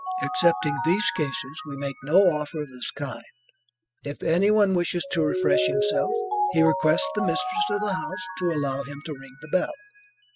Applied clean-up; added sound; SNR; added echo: classical method spectral subtraction.